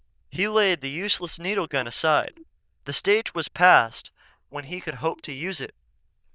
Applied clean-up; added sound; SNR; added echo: neural diffusion model UNIVERSE++.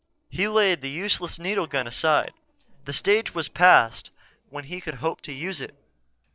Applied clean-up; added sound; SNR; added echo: neural separator model SepFormer DNS4.